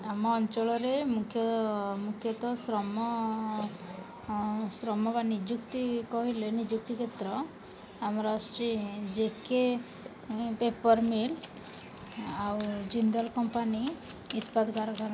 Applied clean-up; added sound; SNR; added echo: none; none; none; none.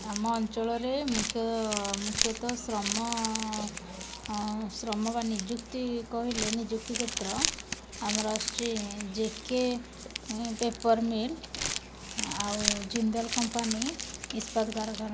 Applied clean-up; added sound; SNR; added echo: none; Crumpling, crinkling; 4 dB; none.